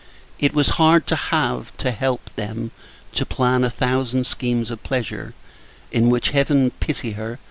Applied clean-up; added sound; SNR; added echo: none; none; none; none.